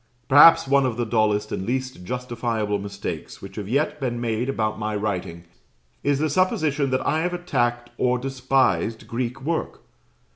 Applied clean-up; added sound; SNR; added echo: none; none; none; none.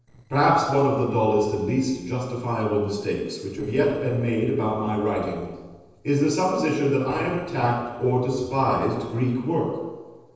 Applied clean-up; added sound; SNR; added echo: neural separator model SepFormer DNS4.